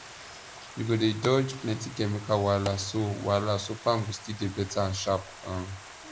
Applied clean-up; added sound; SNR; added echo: none; Stream + Fire; 15 dB; none.